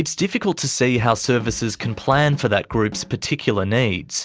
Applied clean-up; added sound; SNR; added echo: none; Drum kit; 18 dB; none.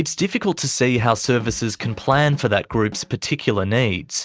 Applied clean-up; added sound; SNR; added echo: neural mask model RNNoise.